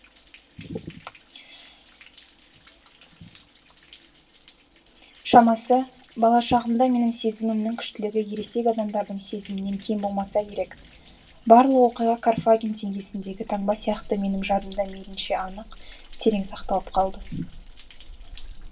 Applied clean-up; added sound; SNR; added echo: none; Thunder; 18 dB; reverberation time 0.2 s.